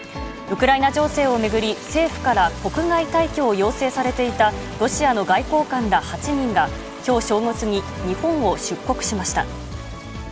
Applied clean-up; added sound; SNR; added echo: none; Toilet flush; 19 dB; none.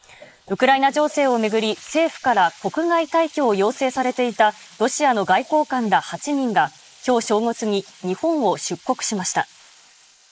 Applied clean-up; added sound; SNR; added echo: neural mask model Resemble Enhance denoiser.